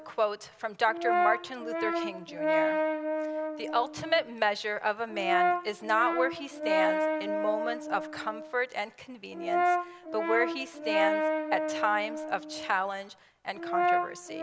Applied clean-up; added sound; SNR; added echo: none; Brass instrument; -1 dB; none.